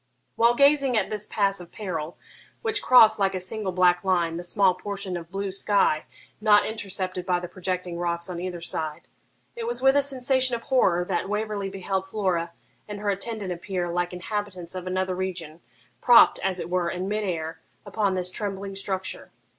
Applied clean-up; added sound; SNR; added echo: none; none; none; none.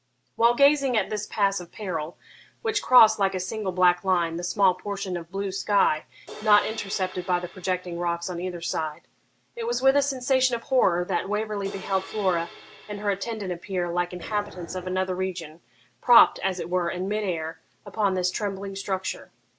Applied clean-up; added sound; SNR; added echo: none; Crash cymbal + Dog; 17 dB; none.